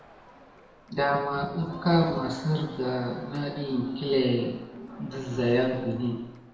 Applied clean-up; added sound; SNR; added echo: none; Crowd; 20 dB; reverberation time 1.0 s.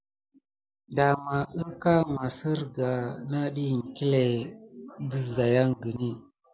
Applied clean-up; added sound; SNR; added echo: none; none; none; none.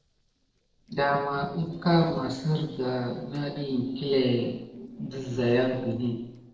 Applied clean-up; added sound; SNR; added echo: neural separator model SepFormer DNS4.